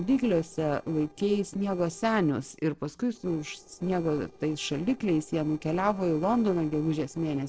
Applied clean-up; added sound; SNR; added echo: neural separator model SepFormer DNS4.